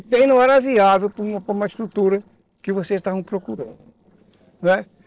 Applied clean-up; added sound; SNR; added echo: neural separator model SepFormer DNS4.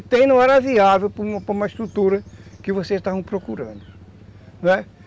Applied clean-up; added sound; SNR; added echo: none; none; none; none.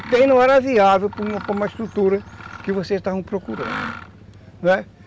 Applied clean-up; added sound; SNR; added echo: none; Mechanisms; 16 dB; none.